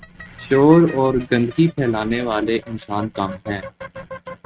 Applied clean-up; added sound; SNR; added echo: neural mask model RNNoise.